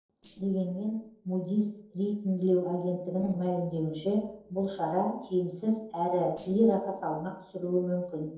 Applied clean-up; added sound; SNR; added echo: neural separator model SepFormer DNS4.